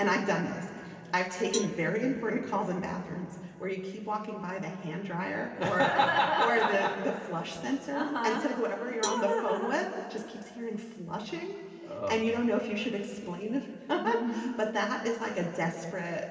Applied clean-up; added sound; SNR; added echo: none; Cowbell; 14 dB; reverberation time 2.5 s.